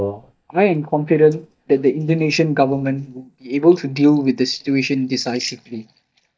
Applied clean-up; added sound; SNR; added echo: neural mask model DeepFilterNet 3.